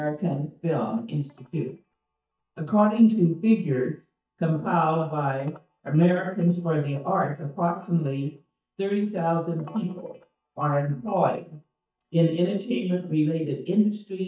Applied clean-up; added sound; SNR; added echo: neural mask model DeepFilterNet 3.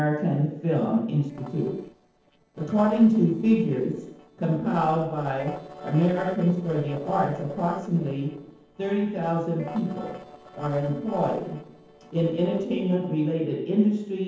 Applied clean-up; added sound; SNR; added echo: neural separator model SepFormer DNS4.